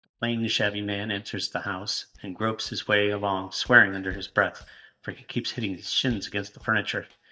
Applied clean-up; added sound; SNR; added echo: neural mask model DeepFilterNet 3.